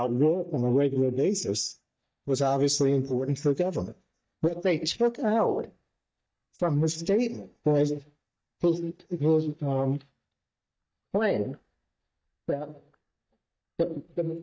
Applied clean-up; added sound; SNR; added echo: neural mask model DeepFilterNet 3.